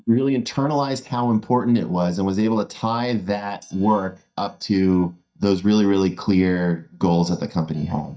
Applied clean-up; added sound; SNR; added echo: neural mask model DeepFilterNet 3.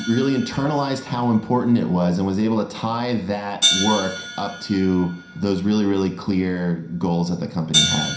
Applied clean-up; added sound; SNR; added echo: none; Hi-hat; 7 dB; reverberation time 0.5 s.